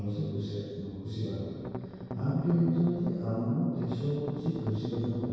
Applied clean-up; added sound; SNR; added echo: none; Strum; 8 dB; reverberation time 2.0 s.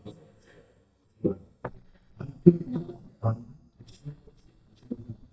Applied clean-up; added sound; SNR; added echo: neural mask model DeepFilterNet 3.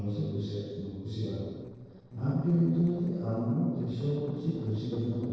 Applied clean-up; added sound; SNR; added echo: neural separator model SepFormer DNS4.